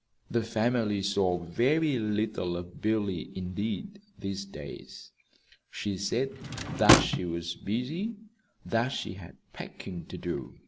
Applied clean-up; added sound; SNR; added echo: none; Drawer open or close / Wood; -4 dB; none.